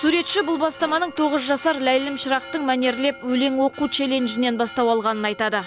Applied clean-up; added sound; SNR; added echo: none; Fart + Church bell; 17 dB; none.